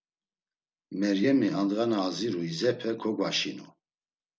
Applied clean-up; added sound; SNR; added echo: none; none; none; none.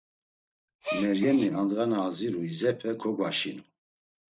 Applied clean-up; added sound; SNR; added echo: neural mask model RNNoise.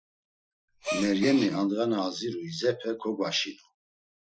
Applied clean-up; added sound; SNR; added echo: classical method Wiener filter.